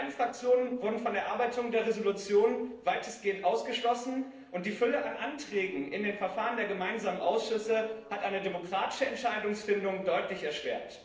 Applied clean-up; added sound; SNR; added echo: neural separator model SepFormer DNS4.